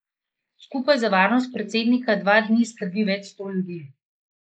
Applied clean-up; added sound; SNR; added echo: neural mask model Resemble Enhance denoiser.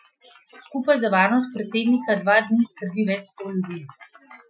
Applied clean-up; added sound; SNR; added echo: classical method Wiener filter.